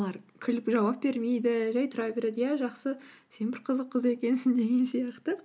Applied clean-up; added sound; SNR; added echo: none; none; none; none.